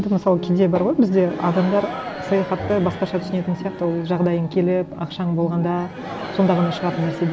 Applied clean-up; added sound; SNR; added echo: none; Crowd; 13 dB; none.